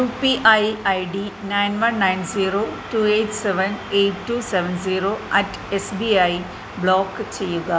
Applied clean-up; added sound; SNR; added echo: none; none; none; none.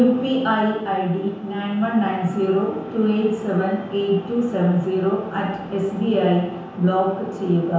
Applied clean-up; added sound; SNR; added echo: none; none; none; reverberation time 0.9 s.